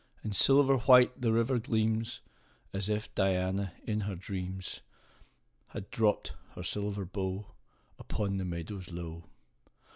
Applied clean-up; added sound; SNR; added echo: none; none; none; none.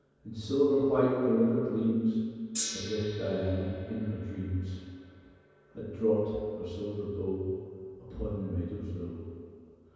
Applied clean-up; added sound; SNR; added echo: none; Gong; 16 dB; reverberation time 2.2 s.